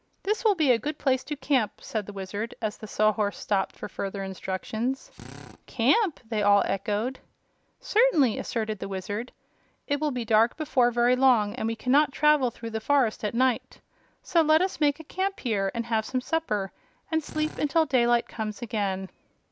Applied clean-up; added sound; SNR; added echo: none; Drill; 17 dB; none.